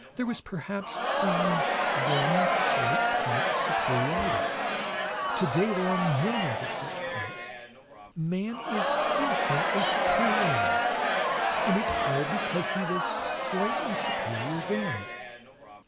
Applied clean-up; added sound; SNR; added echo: none; Crowd; -5 dB; none.